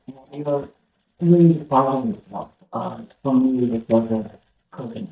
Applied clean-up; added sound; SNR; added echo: neural mask model DeepFilterNet 3.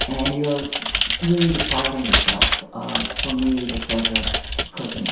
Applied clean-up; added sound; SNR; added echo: none; Computer keyboard; -2 dB; reverberation time 0.7 s.